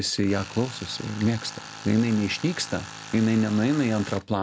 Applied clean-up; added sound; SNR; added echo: none; Tools; 15 dB; none.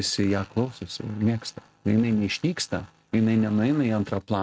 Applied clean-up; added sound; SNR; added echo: neural mask model RNNoise.